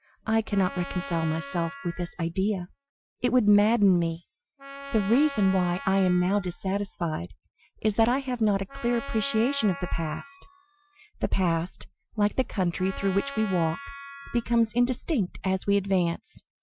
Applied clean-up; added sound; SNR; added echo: classical method Wiener filter.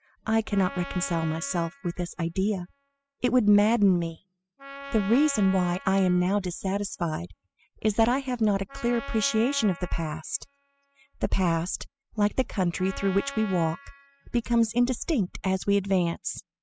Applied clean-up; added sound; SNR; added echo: classical method spectral subtraction.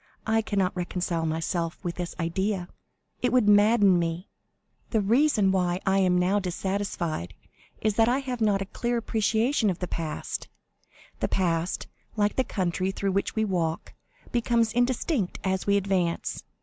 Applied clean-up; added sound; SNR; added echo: none; none; none; none.